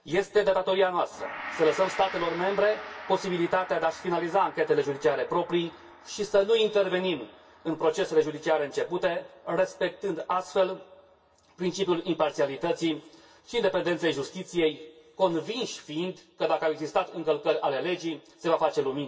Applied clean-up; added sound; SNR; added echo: none; Gong; 19 dB; reverberation time 0.1 s.